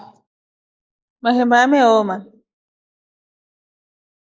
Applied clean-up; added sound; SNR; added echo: neural mask model Resemble Enhance denoiser.